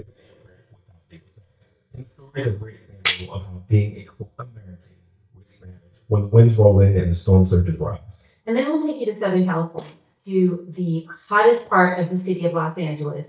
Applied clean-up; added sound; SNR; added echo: neural mask model DeepFilterNet 3.